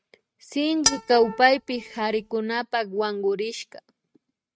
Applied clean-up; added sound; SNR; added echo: neural mask model RNNoise.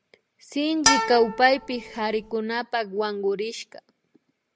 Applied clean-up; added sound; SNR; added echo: none; Bowed string instrument; 1 dB; none.